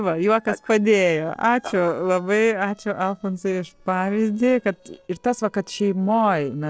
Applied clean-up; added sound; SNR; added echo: neural separator model SepFormer DNS4.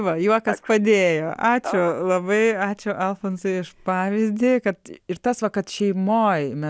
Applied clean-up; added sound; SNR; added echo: none; none; none; none.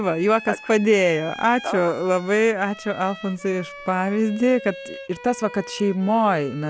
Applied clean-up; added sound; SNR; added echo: none; Bowed string instrument; 18 dB; none.